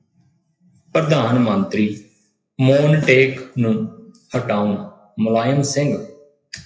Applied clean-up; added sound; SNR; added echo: classical method WPE with log-MMSE.